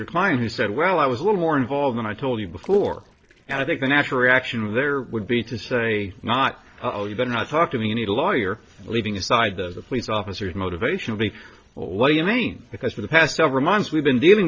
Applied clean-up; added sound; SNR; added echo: neural separator model SepFormer DNS4.